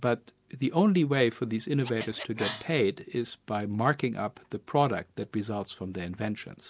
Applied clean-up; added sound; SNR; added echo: none; Scratching (performance technique); 14 dB; none.